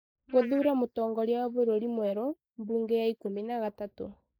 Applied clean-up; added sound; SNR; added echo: neural mask model Resemble Enhance denoiser.